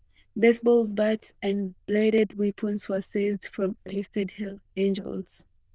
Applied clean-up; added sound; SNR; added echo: neural diffusion model UNIVERSE++.